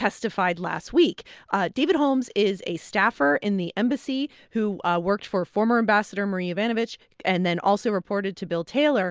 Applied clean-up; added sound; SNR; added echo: none; none; none; none.